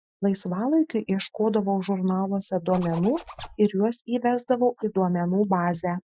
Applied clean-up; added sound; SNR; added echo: classical method Wiener filter.